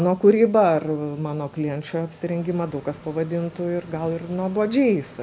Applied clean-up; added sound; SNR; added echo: none; none; none; none.